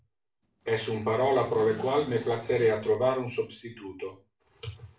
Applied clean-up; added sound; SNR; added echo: none; Zipper (clothing); 19 dB; reverberation time 0.3 s.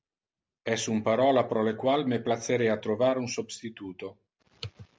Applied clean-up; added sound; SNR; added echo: none; none; none; none.